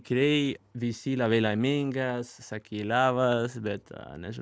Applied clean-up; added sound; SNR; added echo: none; none; none; none.